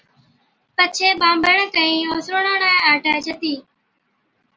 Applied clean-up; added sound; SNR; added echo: none; none; none; none.